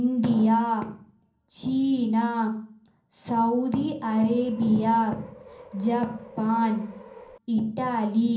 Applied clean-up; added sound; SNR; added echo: none; Subway, metro, underground; 20 dB; reverberation time 0.6 s.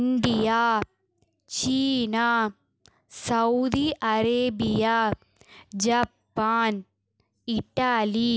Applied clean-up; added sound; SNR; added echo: none; none; none; none.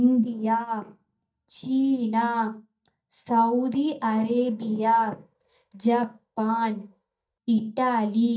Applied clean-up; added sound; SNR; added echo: neural mask model DeepFilterNet 3.